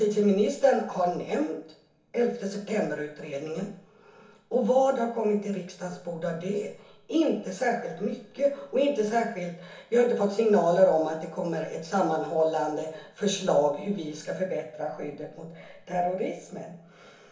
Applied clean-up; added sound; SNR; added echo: none; none; none; reverberation time 0.8 s.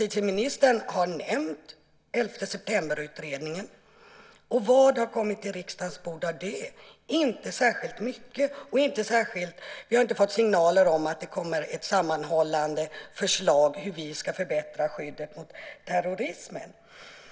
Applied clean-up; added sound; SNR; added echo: none; none; none; none.